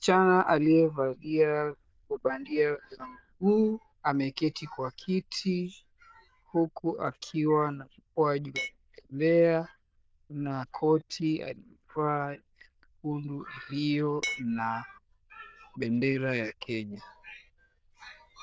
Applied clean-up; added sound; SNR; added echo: neural diffusion model UNIVERSE++.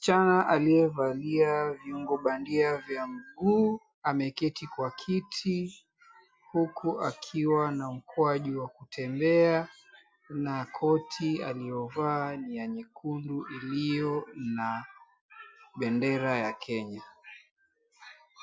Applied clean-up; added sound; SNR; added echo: none; none; none; none.